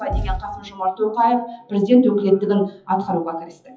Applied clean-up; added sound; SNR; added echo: classical method WPE with log-MMSE.